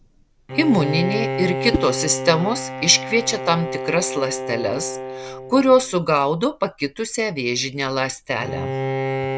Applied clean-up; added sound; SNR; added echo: none; Whoosh, swoosh, swish + Bowed string instrument; 6 dB; none.